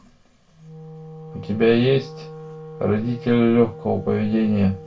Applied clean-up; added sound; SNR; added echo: none; Wind instrument, woodwind instrument; 16 dB; reverberation time 0.2 s.